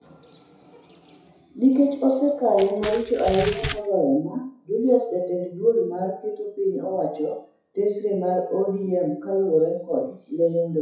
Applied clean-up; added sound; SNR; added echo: classical method WPE with log-MMSE.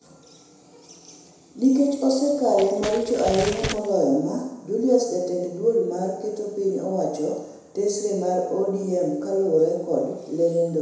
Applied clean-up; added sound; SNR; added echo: none; Crumpling, crinkling; 9 dB; reverberation time 1.0 s.